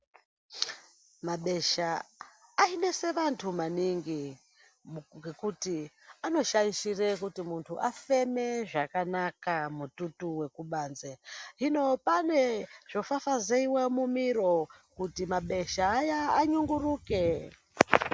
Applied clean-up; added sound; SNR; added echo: none; none; none; none.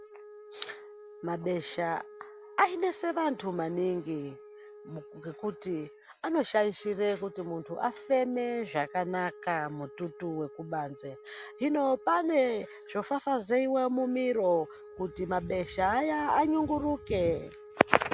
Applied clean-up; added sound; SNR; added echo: none; Wind instrument, woodwind instrument; 19 dB; none.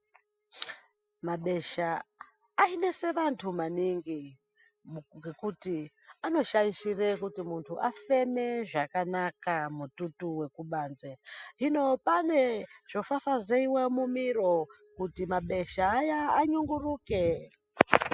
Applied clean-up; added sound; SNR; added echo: classical method spectral subtraction.